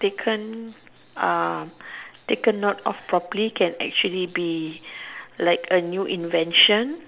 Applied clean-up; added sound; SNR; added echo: none; none; none; none.